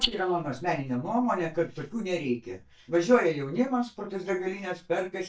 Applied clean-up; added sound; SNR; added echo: neural mask model DeepFilterNet 3.